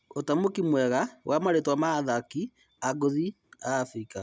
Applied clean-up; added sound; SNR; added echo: none; none; none; none.